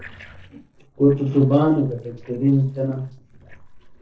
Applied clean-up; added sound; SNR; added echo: neural separator model SepFormer DNS4.